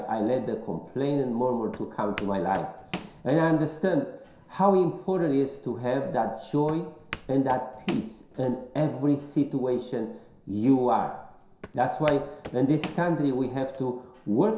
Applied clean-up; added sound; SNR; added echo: none; Walk, footsteps; 18 dB; reverberation time 0.7 s.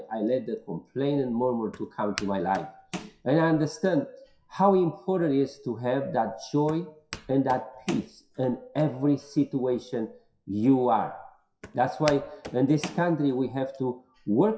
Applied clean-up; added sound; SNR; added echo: classical method WPE with log-MMSE.